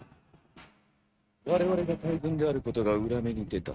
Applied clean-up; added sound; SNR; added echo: neural mask model RNNoise.